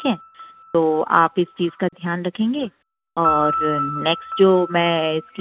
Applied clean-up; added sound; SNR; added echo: none; Piano; 9 dB; none.